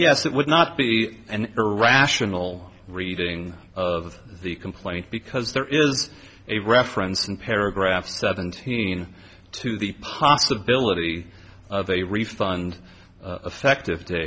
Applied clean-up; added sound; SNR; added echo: none; none; none; none.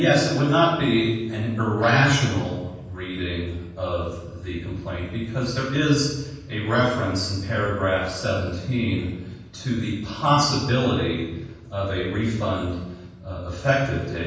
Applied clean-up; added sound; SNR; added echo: none; none; none; reverberation time 1.2 s.